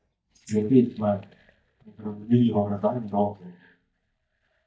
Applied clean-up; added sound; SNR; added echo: neural mask model DeepFilterNet 3.